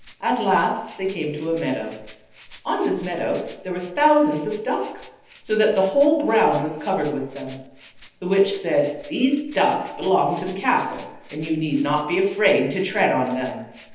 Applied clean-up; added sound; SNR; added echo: none; Rattle (instrument); 10 dB; reverberation time 0.9 s.